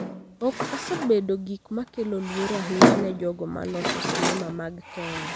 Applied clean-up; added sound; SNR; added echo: none; Drawer open or close; -1 dB; none.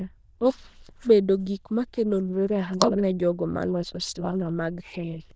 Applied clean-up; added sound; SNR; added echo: neural diffusion model UNIVERSE++.